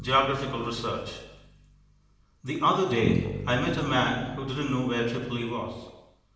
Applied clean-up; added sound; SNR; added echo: none; Bass guitar; 9 dB; reverberation time 0.9 s.